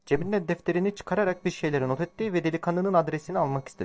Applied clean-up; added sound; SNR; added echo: neural separator model SepFormer DNS4.